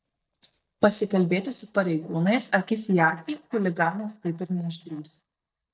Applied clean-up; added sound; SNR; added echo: neural mask model DeepFilterNet 3.